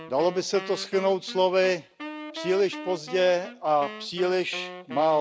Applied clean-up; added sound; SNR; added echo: none; Wind instrument, woodwind instrument; 14 dB; none.